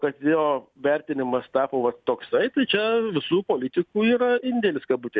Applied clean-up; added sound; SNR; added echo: none; none; none; none.